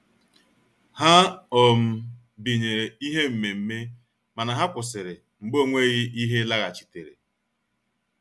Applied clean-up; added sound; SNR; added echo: none; none; none; none.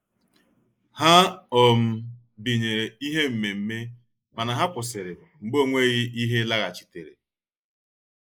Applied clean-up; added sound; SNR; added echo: neural mask model Resemble Enhance denoiser.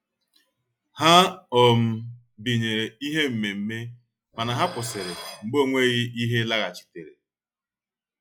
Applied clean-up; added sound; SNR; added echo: classical method log-MMSE.